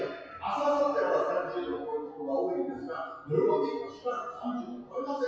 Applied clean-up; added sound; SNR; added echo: classical method WPE with log-MMSE.